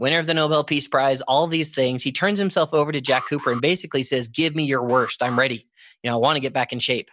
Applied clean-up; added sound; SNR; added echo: none; Alarm; 17 dB; none.